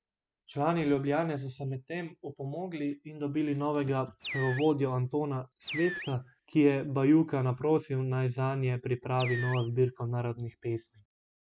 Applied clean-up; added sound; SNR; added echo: none; Animal; 12 dB; none.